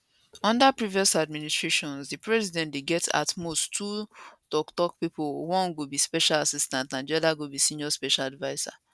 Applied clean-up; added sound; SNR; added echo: none; none; none; none.